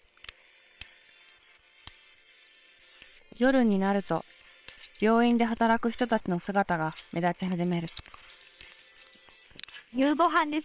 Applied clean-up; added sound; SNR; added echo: neural separator model SepFormer WHAM!.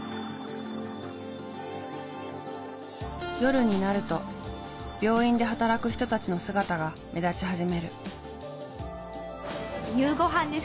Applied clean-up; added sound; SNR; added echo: none; none; none; none.